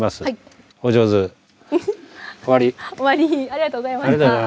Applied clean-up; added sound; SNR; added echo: none; none; none; none.